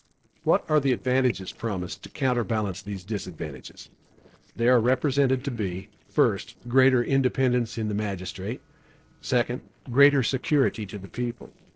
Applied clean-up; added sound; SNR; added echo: neural separator model SepFormer DNS4.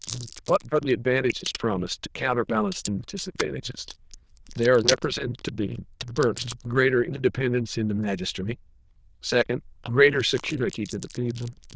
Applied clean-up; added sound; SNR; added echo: neural diffusion model UNIVERSE++.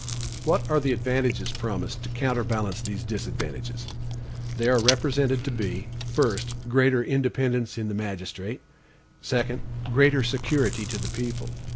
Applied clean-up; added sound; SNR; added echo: none; Chewing, mastication; 6 dB; none.